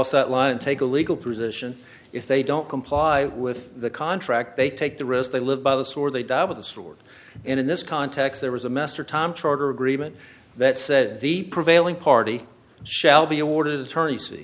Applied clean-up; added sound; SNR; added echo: none; none; none; none.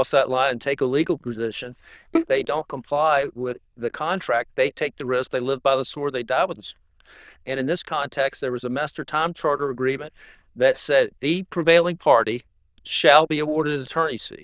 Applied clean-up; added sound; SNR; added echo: neural diffusion model UNIVERSE++.